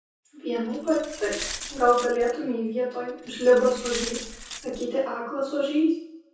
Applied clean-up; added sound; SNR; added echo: none; Glass; 12 dB; reverberation time 0.6 s.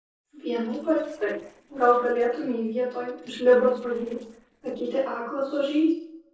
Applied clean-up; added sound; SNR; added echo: neural separator model SepFormer DNS4.